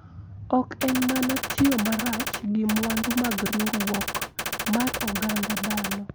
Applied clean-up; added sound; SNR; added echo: none; Gunshot, gunfire; 4 dB; none.